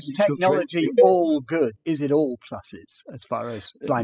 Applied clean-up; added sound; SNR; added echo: classical method spectral subtraction.